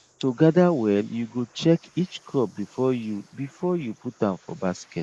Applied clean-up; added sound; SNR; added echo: neural mask model Resemble Enhance denoiser.